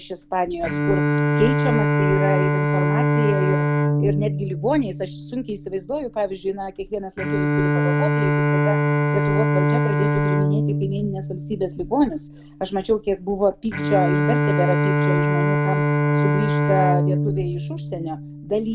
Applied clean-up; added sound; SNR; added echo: none; Bowed string instrument; -4 dB; none.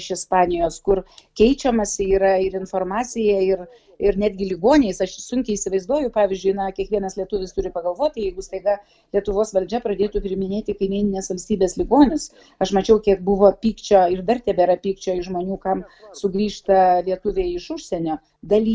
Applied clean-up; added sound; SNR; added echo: none; none; none; none.